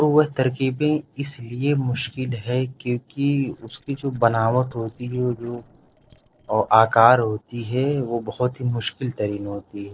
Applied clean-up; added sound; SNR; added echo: neural separator model SepFormer DNS4.